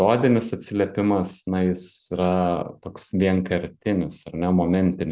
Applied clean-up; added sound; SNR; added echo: none; none; none; none.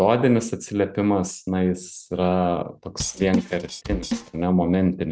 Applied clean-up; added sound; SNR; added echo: neural mask model RNNoise.